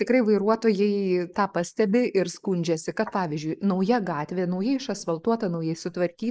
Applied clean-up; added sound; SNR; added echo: neural mask model Resemble Enhance denoiser.